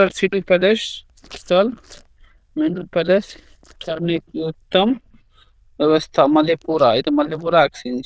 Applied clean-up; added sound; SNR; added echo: neural diffusion model UNIVERSE++.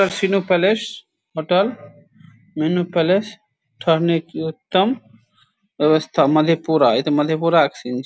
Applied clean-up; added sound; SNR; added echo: none; none; none; none.